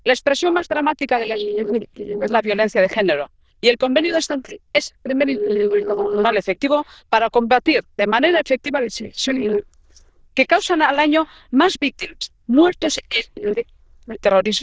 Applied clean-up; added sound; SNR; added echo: neural diffusion model UNIVERSE++.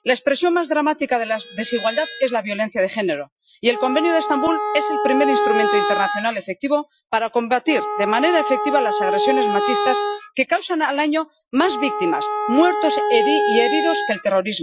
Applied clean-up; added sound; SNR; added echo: classical method Wiener filter.